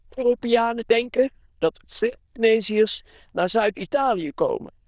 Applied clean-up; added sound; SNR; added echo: neural diffusion model UNIVERSE++.